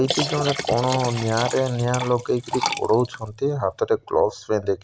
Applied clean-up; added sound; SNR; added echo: none; Liquid; 7 dB; none.